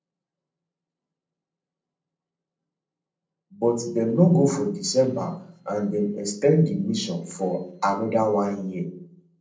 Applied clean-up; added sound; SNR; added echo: neural separator model SepFormer DNS4.